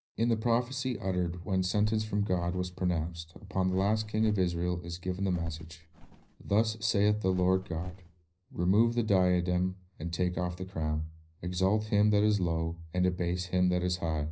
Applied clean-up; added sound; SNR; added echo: none; Bird; 17 dB; reverberation time 0.4 s.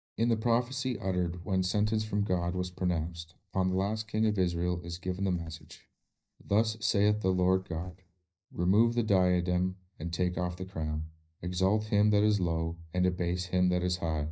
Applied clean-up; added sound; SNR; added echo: neural mask model DeepFilterNet 3.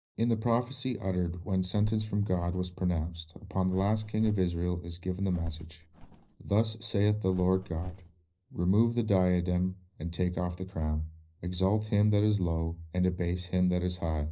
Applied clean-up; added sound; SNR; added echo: neural separator model SepFormer DNS4.